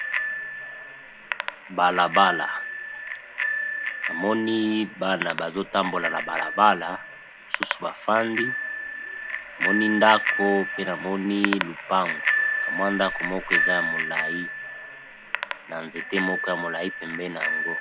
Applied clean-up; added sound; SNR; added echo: none; Bicycle bell; 2 dB; none.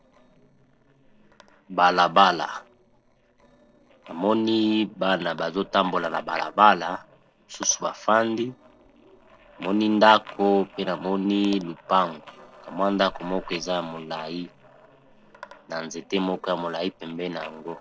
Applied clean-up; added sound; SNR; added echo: neural separator model SepFormer DNS4.